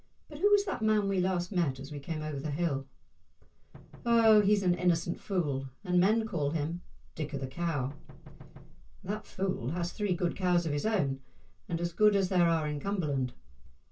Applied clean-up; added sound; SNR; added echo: none; Knock; 20 dB; reverberation time 0.1 s.